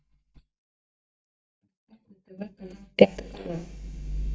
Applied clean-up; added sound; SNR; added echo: neural mask model DeepFilterNet 3.